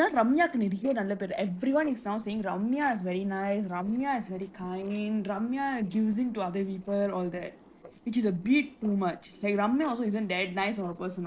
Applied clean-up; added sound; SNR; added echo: neural separator model SepFormer DNS4.